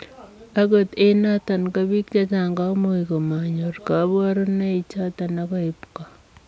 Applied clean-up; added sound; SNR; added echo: none; none; none; none.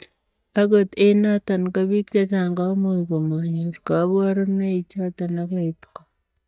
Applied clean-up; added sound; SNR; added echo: neural mask model DeepFilterNet 3.